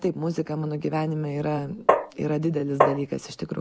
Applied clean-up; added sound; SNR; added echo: none; Tap; -4 dB; none.